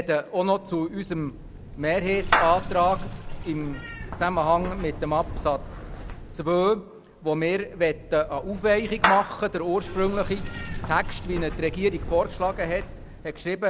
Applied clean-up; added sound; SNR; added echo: none; Sink (filling or washing) / Water + Meow / Clapping; 7 dB; none.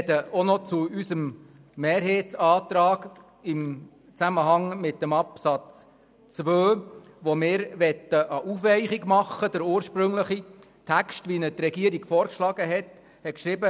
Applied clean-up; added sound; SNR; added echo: none; none; none; none.